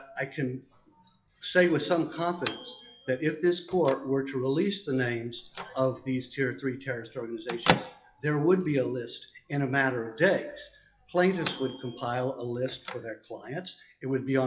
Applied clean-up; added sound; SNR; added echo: classical method WPE with log-MMSE.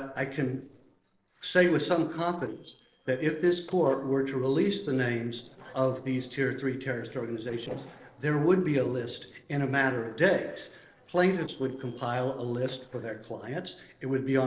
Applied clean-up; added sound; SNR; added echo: neural separator model SepFormer DNS4.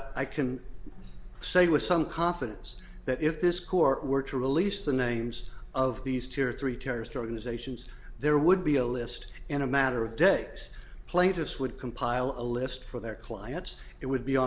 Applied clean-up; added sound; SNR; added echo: none; none; none; none.